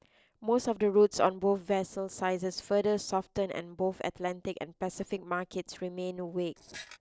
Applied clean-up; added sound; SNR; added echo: neural separator model SepFormer DNS4.